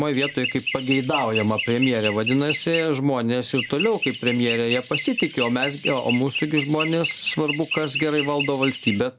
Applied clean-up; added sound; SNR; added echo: none; Chirp, tweet; 3 dB; none.